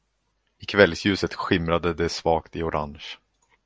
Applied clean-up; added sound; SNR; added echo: none; none; none; none.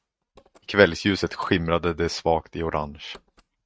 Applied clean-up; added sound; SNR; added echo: neural mask model RNNoise.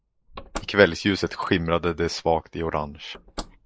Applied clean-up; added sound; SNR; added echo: neural mask model Resemble Enhance denoiser.